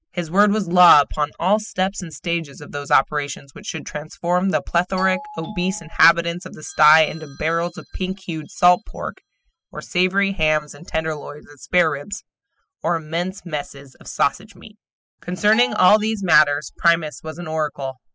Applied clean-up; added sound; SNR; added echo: classical method spectral subtraction.